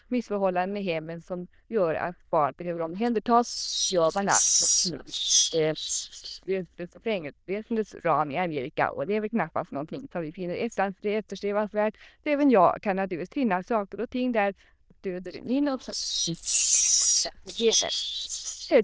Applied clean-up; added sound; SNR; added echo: neural diffusion model UNIVERSE++.